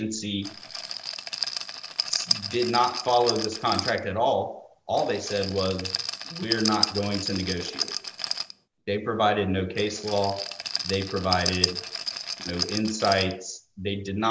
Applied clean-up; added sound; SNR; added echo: none; Rattle; 4 dB; none.